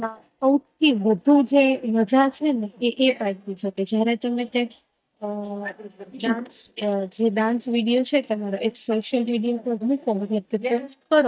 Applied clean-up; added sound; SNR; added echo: neural mask model DeepFilterNet 3.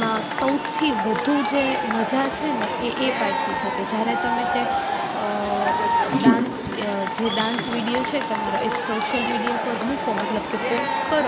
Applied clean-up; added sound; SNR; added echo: none; Crowd / Cheering; -2 dB; none.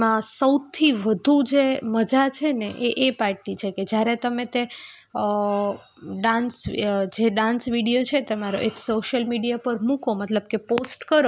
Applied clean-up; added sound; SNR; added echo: none; none; none; none.